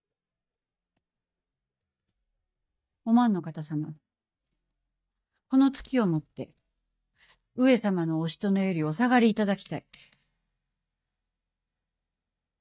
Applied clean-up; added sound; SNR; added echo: neural mask model DeepFilterNet 3.